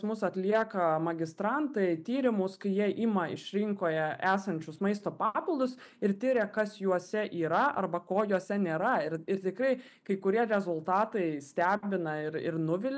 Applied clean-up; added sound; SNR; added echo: none; none; none; none.